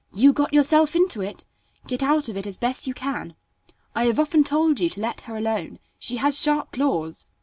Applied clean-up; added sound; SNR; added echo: none; none; none; none.